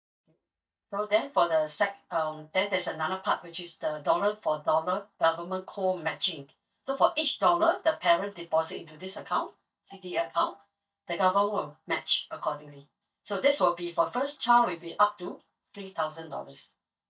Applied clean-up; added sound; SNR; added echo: neural mask model DeepFilterNet 3.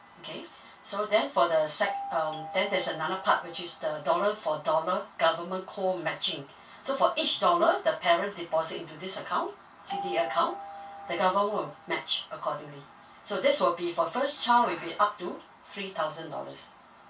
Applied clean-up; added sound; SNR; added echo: none; Doorbell; 11 dB; reverberation time 0.2 s.